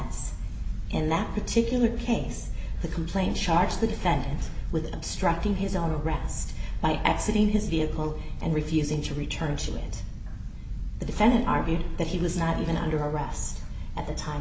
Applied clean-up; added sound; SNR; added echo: none; none; none; none.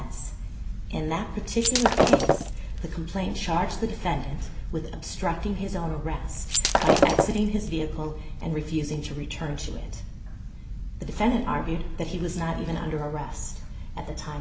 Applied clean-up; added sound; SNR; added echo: none; Shatter; -4 dB; none.